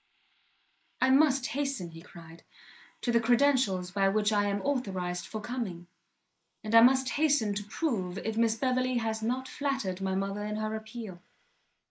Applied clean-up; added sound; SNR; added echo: neural mask model Resemble Enhance denoiser.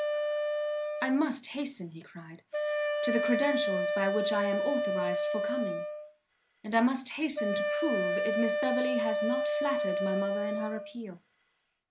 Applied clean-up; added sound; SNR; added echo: none; Wind instrument, woodwind instrument; -2 dB; none.